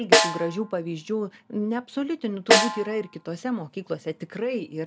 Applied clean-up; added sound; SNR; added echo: none; Snare drum; -3 dB; none.